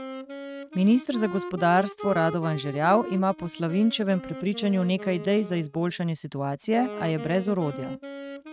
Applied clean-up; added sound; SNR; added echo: neural mask model RNNoise.